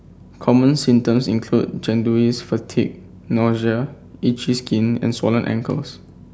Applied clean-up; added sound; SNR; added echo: none; none; none; none.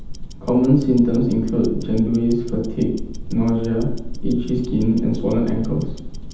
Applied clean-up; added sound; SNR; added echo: none; Tick-tock; 7 dB; reverberation time 0.8 s.